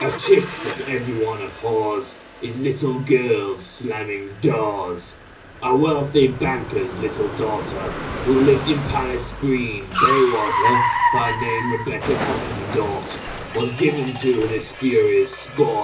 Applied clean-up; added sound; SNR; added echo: none; Car; 6 dB; reverberation time 0.5 s.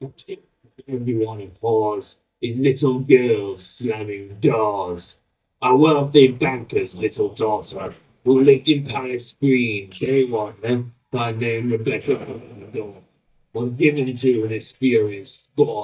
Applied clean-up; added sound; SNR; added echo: neural mask model DeepFilterNet 3.